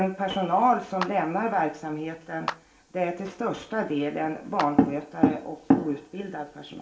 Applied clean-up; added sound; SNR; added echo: none; Clapping; 14 dB; reverberation time 0.3 s.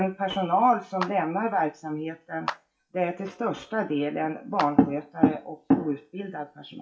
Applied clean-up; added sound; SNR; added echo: classical method WPE with log-MMSE.